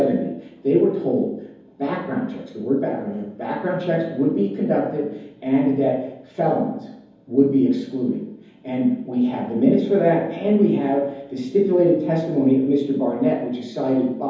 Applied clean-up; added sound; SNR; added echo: none; none; none; reverberation time 0.9 s.